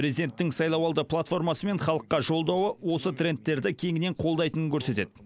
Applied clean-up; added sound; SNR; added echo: none; none; none; none.